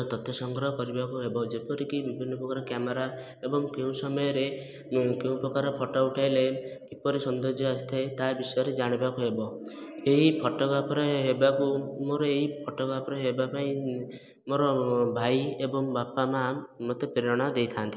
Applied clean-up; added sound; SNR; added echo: none; none; none; none.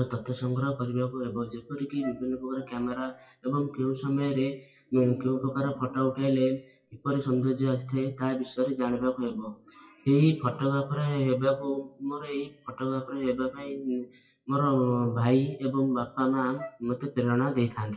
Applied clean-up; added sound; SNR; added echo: classical method WPE with log-MMSE.